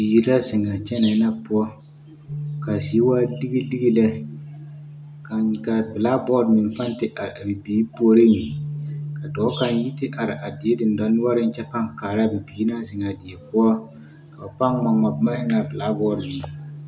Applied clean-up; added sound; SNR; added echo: none; Bass guitar; 13 dB; none.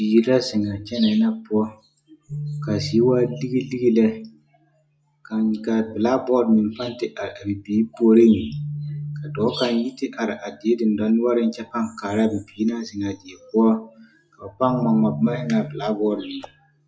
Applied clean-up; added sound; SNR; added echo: classical method log-MMSE.